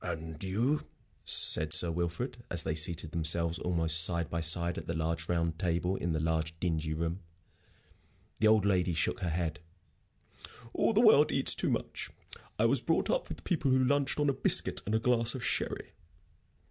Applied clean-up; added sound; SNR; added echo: none; none; none; none.